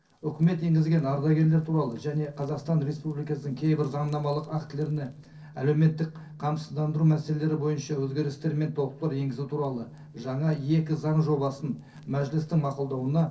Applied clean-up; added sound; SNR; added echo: neural separator model SepFormer DNS4.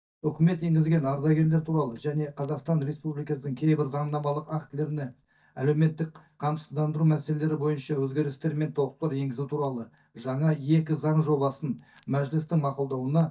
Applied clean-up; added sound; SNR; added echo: neural mask model DeepFilterNet 3.